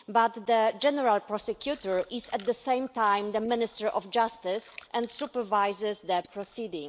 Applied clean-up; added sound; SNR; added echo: neural mask model Resemble Enhance denoiser.